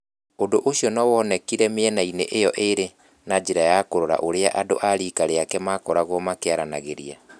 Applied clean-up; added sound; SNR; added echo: none; none; none; none.